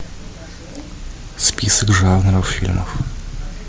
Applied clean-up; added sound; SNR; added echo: none; none; none; none.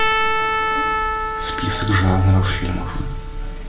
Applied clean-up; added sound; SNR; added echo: none; Trumpet; 3 dB; reverberation time 0.6 s.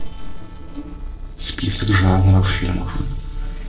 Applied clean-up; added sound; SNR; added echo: neural separator model SepFormer DNS4.